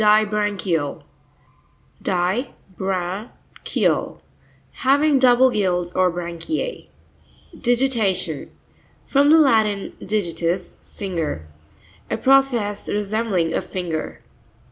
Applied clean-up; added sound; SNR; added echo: none; none; none; none.